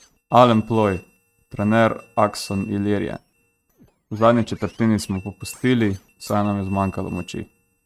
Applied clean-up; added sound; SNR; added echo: neural mask model RNNoise.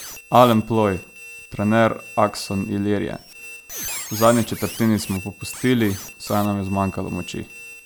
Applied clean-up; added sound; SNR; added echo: none; Squeak; 15 dB; none.